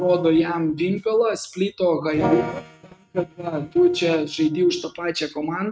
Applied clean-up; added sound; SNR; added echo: neural mask model RNNoise.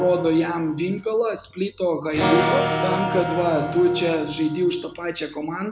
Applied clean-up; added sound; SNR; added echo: none; Electric guitar / Acoustic guitar; 4 dB; none.